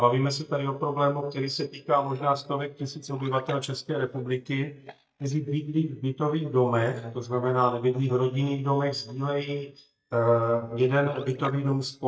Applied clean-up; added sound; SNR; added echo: neural mask model DeepFilterNet 3.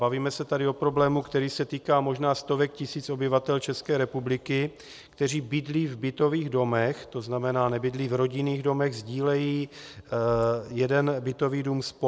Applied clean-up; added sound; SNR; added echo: none; none; none; none.